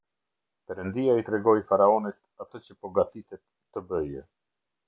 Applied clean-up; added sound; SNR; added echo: none; none; none; none.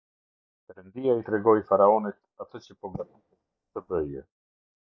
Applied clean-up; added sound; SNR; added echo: neural mask model DeepFilterNet 3.